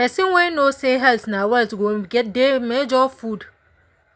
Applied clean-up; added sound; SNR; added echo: none; none; none; none.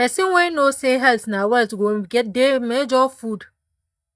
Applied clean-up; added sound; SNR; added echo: neural mask model DeepFilterNet 3.